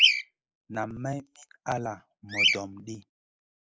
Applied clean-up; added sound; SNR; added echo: neural mask model Resemble Enhance denoiser.